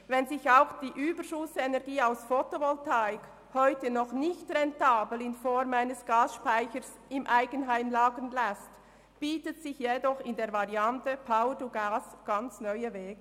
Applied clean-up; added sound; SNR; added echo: none; none; none; none.